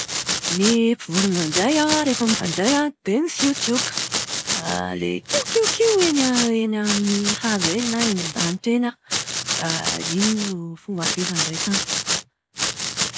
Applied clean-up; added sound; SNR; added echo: none; Domestic sounds, home sounds; 3 dB; none.